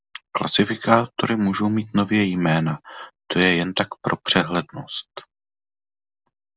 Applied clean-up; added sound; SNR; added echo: none; none; none; none.